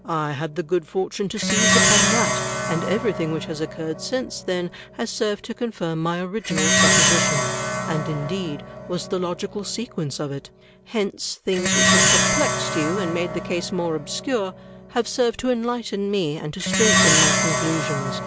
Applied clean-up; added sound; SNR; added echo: none; Plucked string instrument; -2 dB; none.